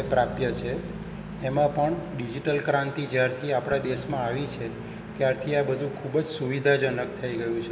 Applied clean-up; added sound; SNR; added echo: none; Growling; 13 dB; none.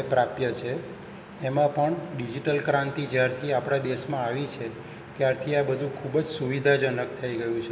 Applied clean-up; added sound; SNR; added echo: none; none; none; none.